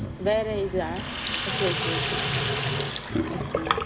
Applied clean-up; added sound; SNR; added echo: none; Sink (filling or washing); -3 dB; none.